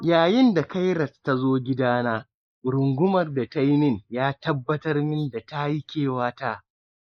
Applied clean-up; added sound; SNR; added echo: neural mask model Resemble Enhance denoiser.